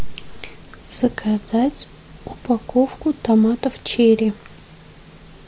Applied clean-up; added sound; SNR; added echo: none; none; none; none.